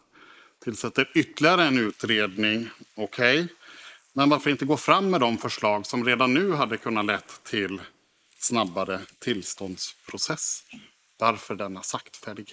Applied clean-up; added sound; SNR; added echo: neural mask model Resemble Enhance denoiser.